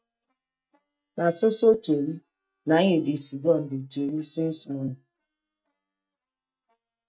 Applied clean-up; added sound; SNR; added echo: neural mask model DeepFilterNet 3.